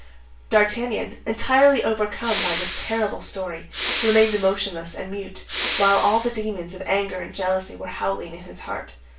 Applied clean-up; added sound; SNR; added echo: none; Respiratory sounds; 0 dB; reverberation time 0.3 s.